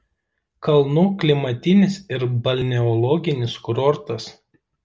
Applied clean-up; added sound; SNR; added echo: none; none; none; none.